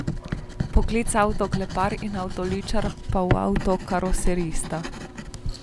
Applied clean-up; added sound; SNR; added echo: none; Writing; 6 dB; none.